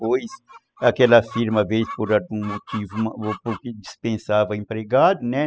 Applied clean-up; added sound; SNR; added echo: classical method spectral subtraction.